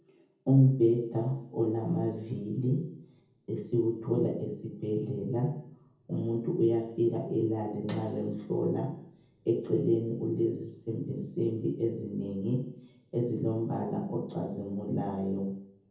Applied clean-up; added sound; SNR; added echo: none; none; none; reverberation time 0.7 s.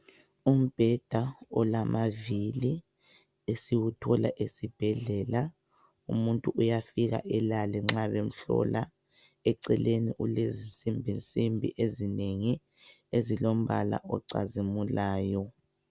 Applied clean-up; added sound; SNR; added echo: none; none; none; none.